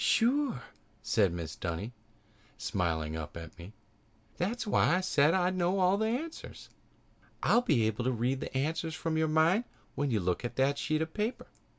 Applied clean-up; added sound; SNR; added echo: none; none; none; none.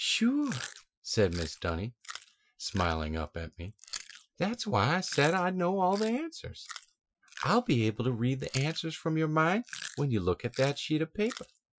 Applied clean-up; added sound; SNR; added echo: classical method Wiener filter.